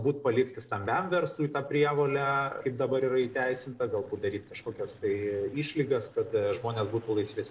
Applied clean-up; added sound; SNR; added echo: neural separator model SepFormer DNS4.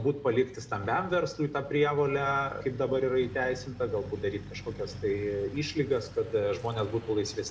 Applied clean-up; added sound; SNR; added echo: none; Truck; 14 dB; reverberation time 0.4 s.